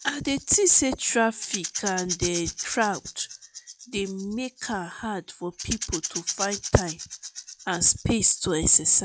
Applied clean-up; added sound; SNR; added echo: classical method log-MMSE.